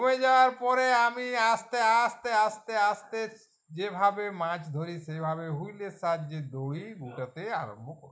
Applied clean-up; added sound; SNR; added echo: neural mask model Resemble Enhance denoiser.